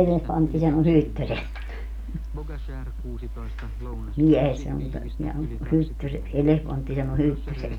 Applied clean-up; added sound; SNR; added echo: none; none; none; none.